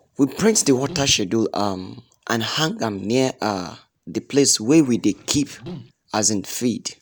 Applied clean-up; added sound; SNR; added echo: none; Liquid; 17 dB; none.